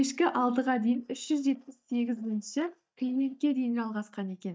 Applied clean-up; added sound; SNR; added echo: neural mask model DeepFilterNet 3.